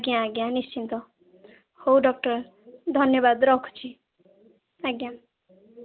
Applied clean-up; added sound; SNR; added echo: none; none; none; none.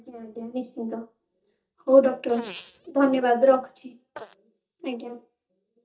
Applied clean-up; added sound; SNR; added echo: neural mask model DeepFilterNet 3.